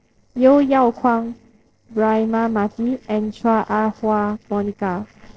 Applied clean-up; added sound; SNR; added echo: neural separator model SepFormer DNS4.